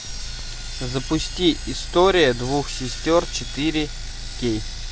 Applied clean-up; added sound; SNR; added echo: none; Sawing; 14 dB; none.